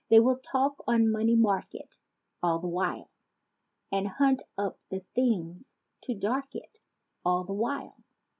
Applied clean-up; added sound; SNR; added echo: none; none; none; none.